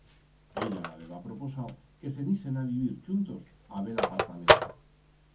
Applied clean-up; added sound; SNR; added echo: none; Telephone; -4 dB; reverberation time 0.3 s.